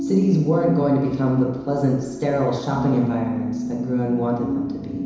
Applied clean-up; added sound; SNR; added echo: none; none; none; reverberation time 1.0 s.